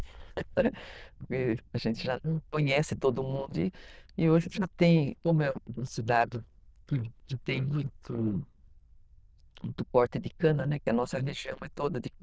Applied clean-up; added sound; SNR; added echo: neural diffusion model UNIVERSE++.